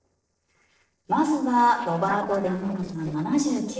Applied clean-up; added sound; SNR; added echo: neural separator model SepFormer DNS4.